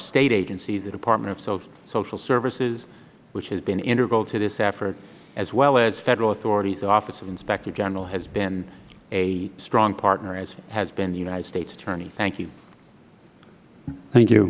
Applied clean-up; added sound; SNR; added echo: none; none; none; none.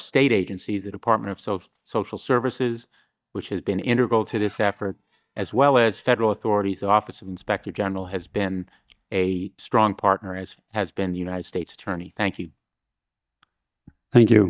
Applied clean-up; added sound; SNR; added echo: neural mask model DeepFilterNet 3.